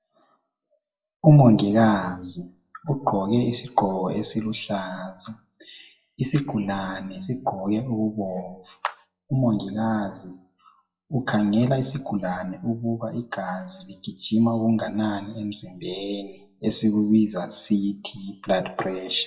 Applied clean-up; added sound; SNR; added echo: classical method WPE with log-MMSE.